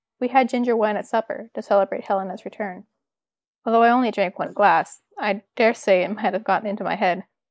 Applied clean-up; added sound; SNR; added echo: neural mask model Resemble Enhance denoiser.